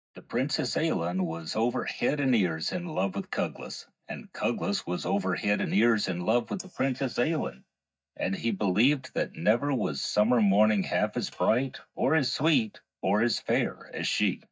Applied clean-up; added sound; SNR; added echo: neural mask model DeepFilterNet 3.